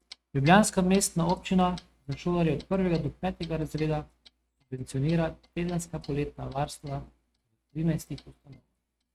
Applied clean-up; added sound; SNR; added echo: neural mask model RNNoise.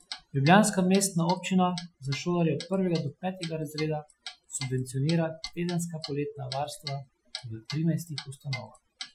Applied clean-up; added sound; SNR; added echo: classical method Wiener filter.